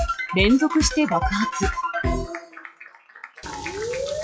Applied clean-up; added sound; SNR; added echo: classical method log-MMSE.